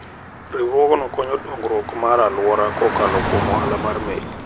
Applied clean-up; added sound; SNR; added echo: none; Traffic noise, roadway noise / Car; 6 dB; none.